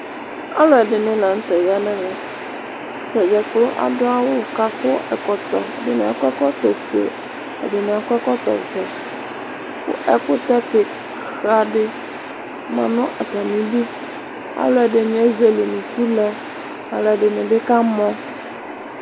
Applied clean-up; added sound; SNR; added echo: none; none; none; none.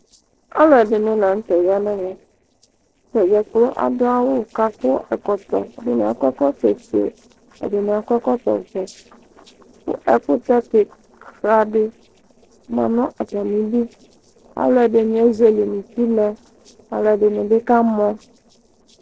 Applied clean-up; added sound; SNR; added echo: neural separator model SepFormer DNS4.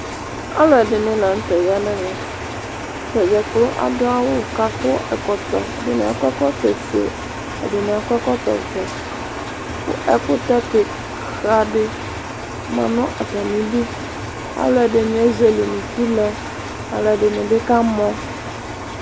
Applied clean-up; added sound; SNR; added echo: none; Engine; 12 dB; none.